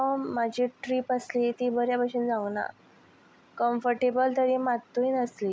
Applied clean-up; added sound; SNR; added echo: none; none; none; none.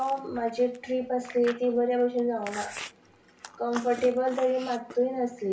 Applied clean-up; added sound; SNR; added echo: none; Chewing, mastication; 17 dB; reverberation time 0.4 s.